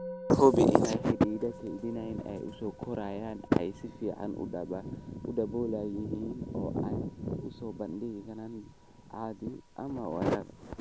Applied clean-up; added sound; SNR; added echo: none; Musical instrument; 18 dB; none.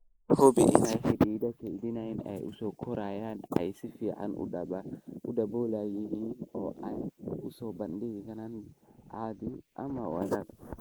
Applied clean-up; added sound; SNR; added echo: neural mask model Resemble Enhance denoiser.